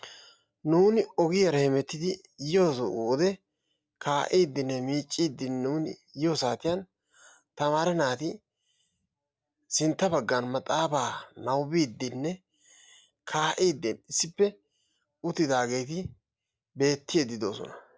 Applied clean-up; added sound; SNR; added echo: none; none; none; none.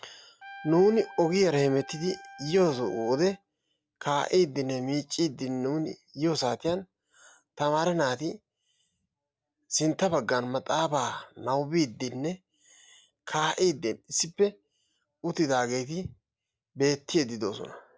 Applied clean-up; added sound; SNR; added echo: none; Trumpet; 18 dB; none.